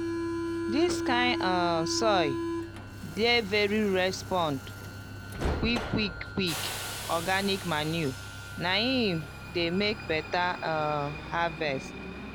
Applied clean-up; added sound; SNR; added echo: none; Subway, metro, underground; 5 dB; none.